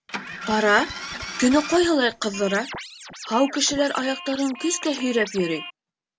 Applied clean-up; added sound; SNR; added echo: none; Engine starting + Scratching (performance technique); 12 dB; none.